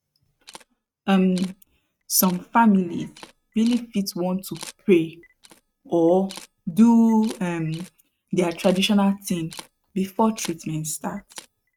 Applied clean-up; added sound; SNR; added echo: neural mask model RNNoise.